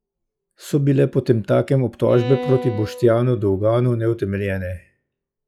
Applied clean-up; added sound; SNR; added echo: classical method log-MMSE.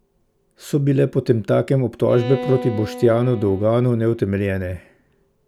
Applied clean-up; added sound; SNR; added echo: none; Bowed string instrument; 13 dB; none.